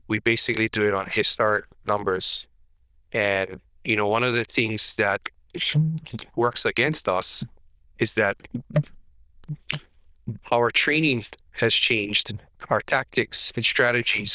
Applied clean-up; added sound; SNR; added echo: neural diffusion model UNIVERSE++.